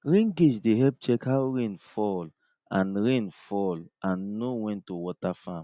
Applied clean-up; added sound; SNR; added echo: none; none; none; none.